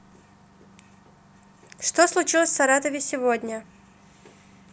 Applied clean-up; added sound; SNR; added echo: none; none; none; none.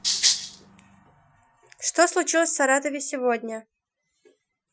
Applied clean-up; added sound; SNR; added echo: classical method Wiener filter.